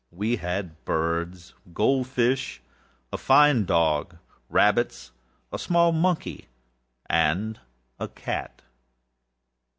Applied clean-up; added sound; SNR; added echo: none; none; none; none.